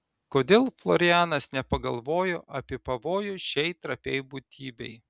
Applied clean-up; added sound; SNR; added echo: none; none; none; none.